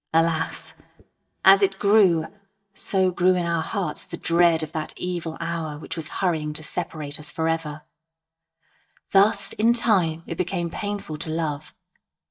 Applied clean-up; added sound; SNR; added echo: neural mask model DeepFilterNet 3.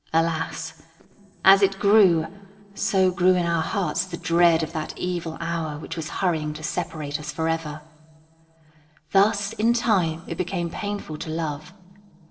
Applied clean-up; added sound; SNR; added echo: neural separator model SepFormer DNS4.